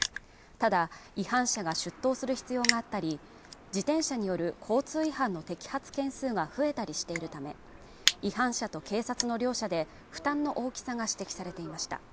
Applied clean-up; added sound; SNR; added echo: none; Crushing; 8 dB; none.